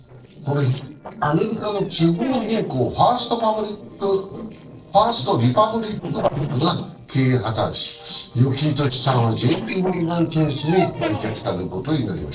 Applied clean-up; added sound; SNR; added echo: neural separator model SepFormer DNS4.